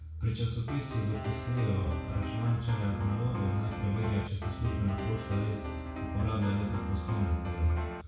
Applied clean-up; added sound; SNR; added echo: none; Piano; 9 dB; reverberation time 0.6 s.